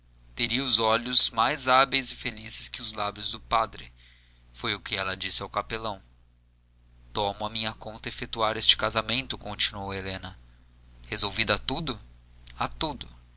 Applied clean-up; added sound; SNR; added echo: none; none; none; none.